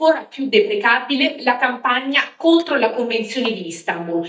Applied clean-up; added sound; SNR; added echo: neural mask model DeepFilterNet 3.